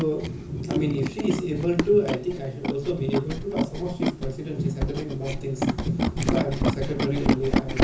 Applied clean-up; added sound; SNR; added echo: none; Tools; 1 dB; reverberation time 0.6 s.